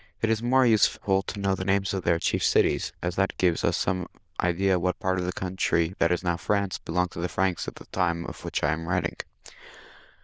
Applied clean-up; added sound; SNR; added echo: neural diffusion model UNIVERSE++.